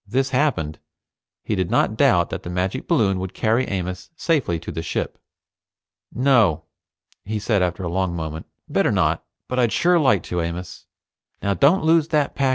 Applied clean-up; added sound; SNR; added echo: none; none; none; none.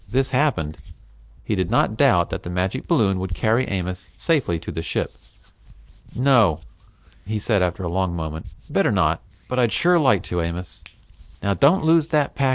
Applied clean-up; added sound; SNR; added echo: none; Hands; 19 dB; none.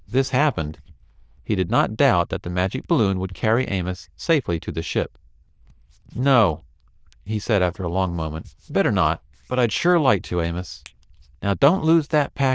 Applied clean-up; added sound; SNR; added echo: neural diffusion model UNIVERSE++.